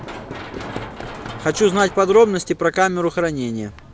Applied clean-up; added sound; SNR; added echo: none; Run; 14 dB; none.